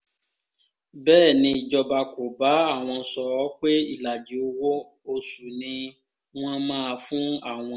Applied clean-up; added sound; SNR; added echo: none; none; none; none.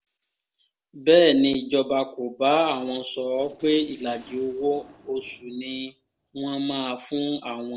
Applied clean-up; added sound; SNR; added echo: neural separator model SepFormer DNS4.